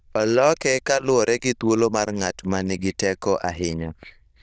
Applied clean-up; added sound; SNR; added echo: neural diffusion model UNIVERSE++.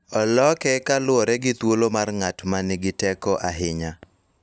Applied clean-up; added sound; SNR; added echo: none; none; none; none.